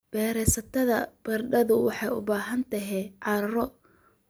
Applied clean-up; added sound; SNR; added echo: none; none; none; none.